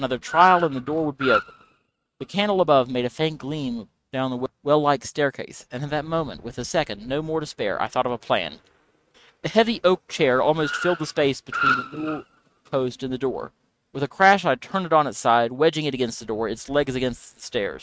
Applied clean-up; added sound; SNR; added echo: neural mask model RNNoise.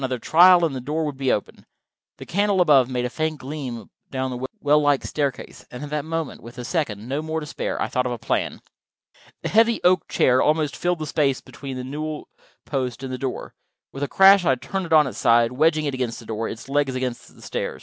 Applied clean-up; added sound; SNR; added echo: none; none; none; none.